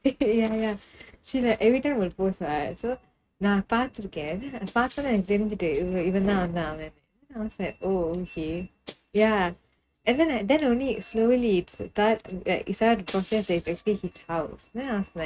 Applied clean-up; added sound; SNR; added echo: neural mask model RNNoise.